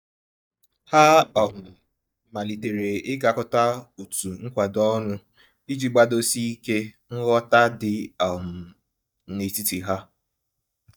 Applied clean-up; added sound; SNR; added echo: neural mask model DeepFilterNet 3.